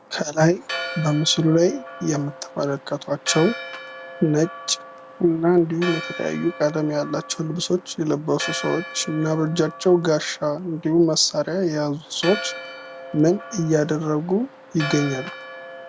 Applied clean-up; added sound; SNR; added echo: none; Church bell; 13 dB; none.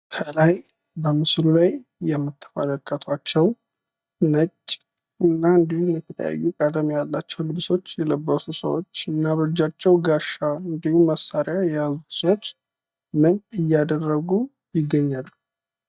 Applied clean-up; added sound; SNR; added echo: neural mask model DeepFilterNet 3.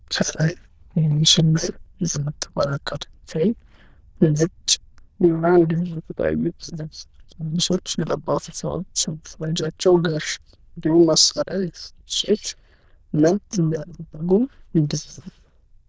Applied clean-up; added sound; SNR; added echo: neural diffusion model UNIVERSE++.